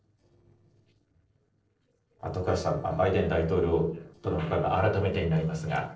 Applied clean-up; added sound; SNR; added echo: neural separator model SepFormer DNS4.